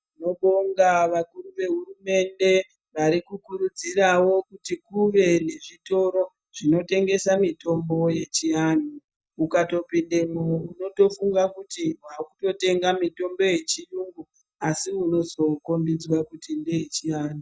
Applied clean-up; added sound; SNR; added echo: neural mask model DeepFilterNet 3.